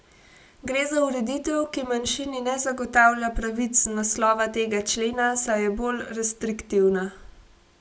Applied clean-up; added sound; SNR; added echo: none; none; none; none.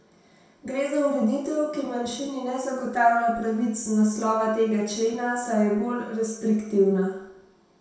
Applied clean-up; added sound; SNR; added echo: none; none; none; reverberation time 0.7 s.